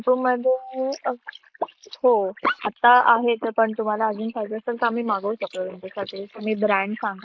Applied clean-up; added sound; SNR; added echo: neural mask model Resemble Enhance denoiser.